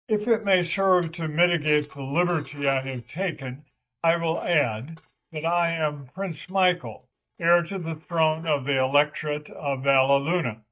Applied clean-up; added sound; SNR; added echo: neural mask model DeepFilterNet 3.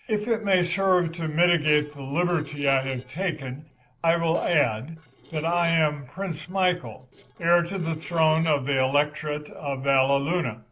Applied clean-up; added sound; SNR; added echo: neural separator model SepFormer DNS4.